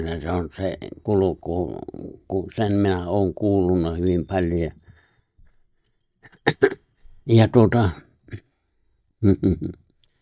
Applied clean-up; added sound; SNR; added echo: neural mask model DeepFilterNet 3.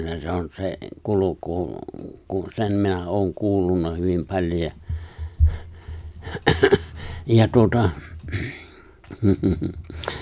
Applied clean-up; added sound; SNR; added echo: none; none; none; none.